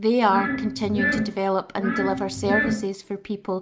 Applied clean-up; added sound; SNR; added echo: none; Glass; 1 dB; none.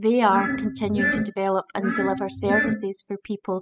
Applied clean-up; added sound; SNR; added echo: classical method spectral subtraction.